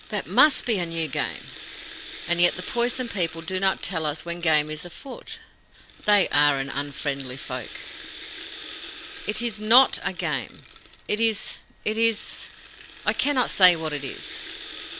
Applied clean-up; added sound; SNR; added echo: none; Rattle (instrument); 12 dB; none.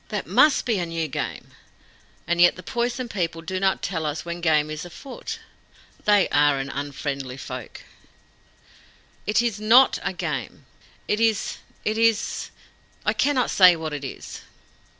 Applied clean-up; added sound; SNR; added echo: none; none; none; none.